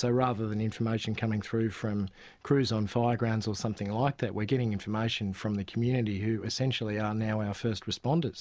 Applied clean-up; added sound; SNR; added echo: none; none; none; none.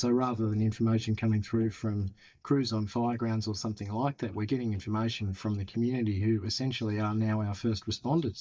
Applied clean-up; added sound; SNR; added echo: neural mask model DeepFilterNet 3.